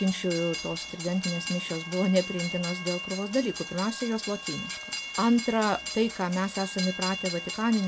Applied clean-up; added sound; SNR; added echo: none; Train; 8 dB; none.